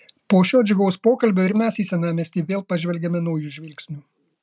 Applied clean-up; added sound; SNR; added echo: none; none; none; none.